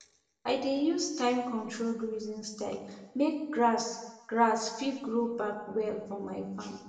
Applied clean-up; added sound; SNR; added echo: none; none; none; reverberation time 1.0 s.